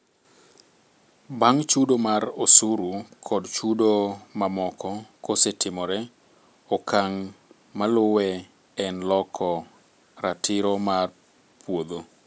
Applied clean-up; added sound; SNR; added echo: none; none; none; none.